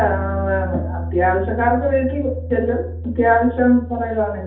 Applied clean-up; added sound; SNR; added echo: none; Piano; 7 dB; reverberation time 0.5 s.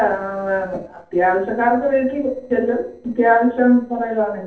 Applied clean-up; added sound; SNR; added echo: neural separator model SepFormer DNS4.